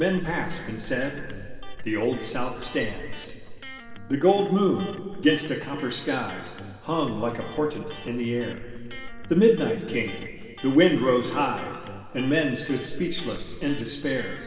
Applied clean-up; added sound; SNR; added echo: none; Electric guitar; 20 dB; reverberation time 2.1 s.